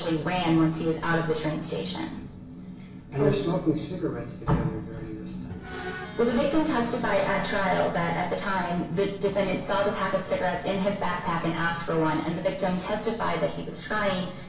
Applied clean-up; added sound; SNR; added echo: none; Screech; 16 dB; reverberation time 0.8 s.